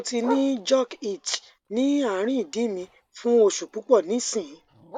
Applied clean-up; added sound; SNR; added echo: none; Bark; 16 dB; none.